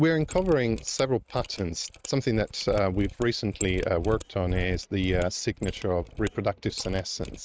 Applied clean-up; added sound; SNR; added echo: neural mask model RNNoise.